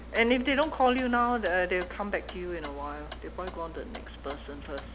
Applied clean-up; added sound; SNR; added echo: none; Clock; 13 dB; none.